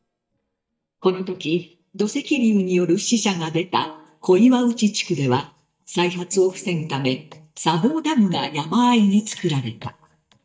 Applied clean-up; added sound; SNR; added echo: neural mask model DeepFilterNet 3.